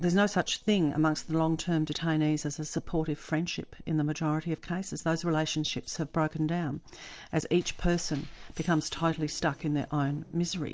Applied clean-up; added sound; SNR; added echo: neural separator model SepFormer DNS4.